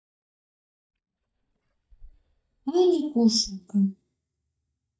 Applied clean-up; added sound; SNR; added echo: neural mask model DeepFilterNet 3.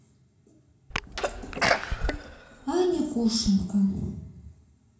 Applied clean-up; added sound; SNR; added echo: none; Sneeze; 1 dB; reverberation time 0.6 s.